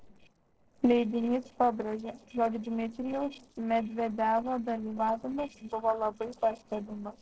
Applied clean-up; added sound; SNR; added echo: neural separator model SepFormer DNS4.